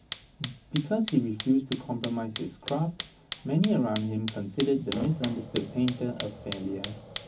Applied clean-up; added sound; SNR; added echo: none; Fire; -1 dB; reverberation time 0.4 s.